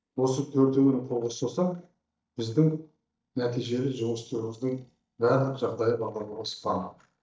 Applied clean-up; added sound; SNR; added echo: neural mask model DeepFilterNet 3.